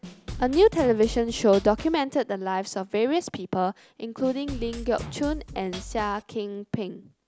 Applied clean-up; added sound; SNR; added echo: none; Drum kit; 12 dB; none.